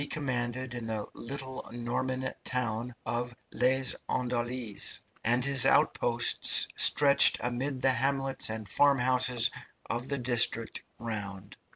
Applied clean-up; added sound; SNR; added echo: none; none; none; none.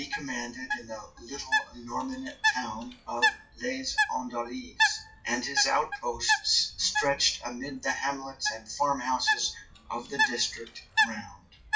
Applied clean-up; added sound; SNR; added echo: classical method WPE with log-MMSE.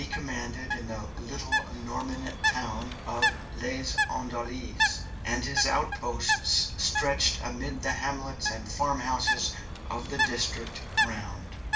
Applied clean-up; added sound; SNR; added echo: none; Bird; 0 dB; reverberation time 0.4 s.